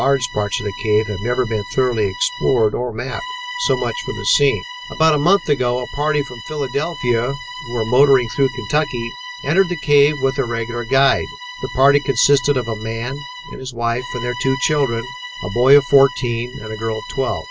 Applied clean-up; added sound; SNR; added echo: none; Bowed string instrument; 13 dB; none.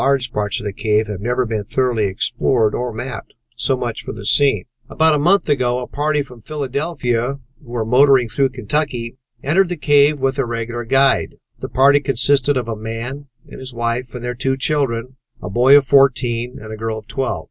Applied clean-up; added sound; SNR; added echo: none; none; none; none.